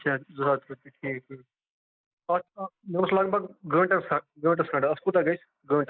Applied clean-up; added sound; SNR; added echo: neural mask model Resemble Enhance denoiser.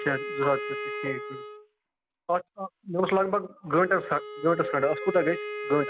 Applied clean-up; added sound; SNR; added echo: none; Wind instrument, woodwind instrument; 9 dB; none.